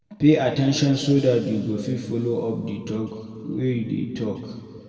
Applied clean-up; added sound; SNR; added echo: none; none; none; reverberation time 2.2 s.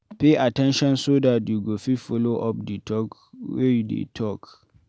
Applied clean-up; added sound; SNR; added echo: none; none; none; none.